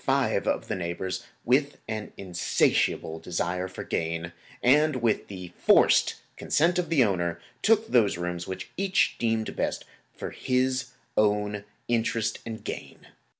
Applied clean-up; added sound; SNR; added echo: none; none; none; none.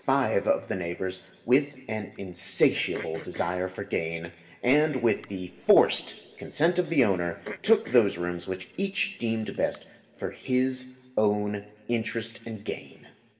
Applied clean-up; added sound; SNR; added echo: none; Cough; 19 dB; reverberation time 2.4 s.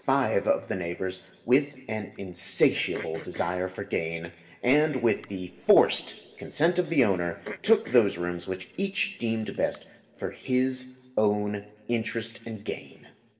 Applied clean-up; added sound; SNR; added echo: neural separator model SepFormer DNS4.